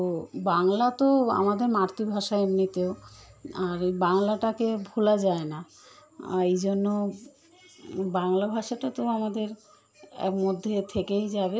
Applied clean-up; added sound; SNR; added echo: none; none; none; none.